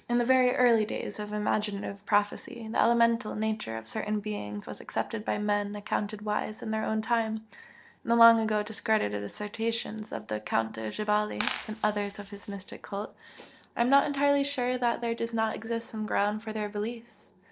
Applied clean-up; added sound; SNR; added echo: neural separator model SepFormer DNS4.